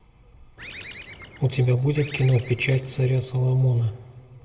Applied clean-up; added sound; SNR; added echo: none; Bird; 17 dB; reverberation time 1.3 s.